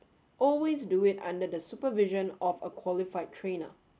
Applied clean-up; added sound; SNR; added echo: none; none; none; none.